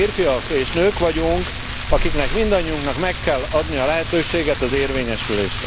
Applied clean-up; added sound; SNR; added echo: none; Rain; 3 dB; none.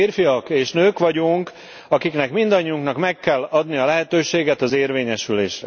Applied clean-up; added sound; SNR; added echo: none; none; none; none.